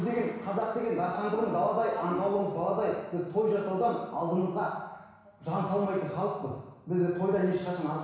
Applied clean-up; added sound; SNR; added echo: none; none; none; reverberation time 1.1 s.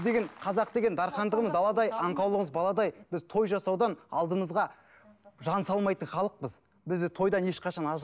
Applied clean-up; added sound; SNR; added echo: none; none; none; none.